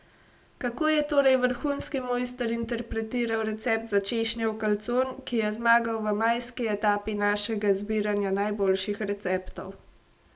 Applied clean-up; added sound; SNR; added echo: none; none; none; none.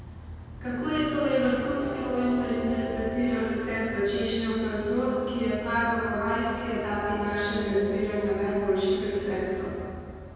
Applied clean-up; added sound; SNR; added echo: none; Train; 11 dB; reverberation time 2.0 s.